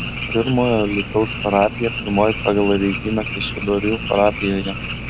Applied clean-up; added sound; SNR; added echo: none; Frog; 7 dB; none.